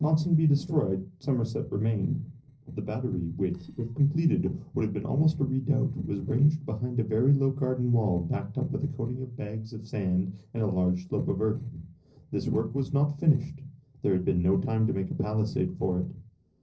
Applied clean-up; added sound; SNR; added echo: neural separator model SepFormer DNS4.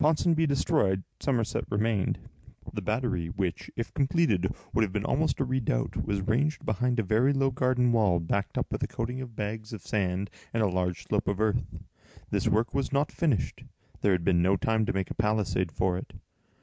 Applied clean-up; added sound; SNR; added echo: none; none; none; none.